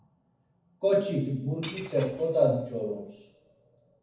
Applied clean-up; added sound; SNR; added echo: none; Shatter / Crushing; 17 dB; reverberation time 0.7 s.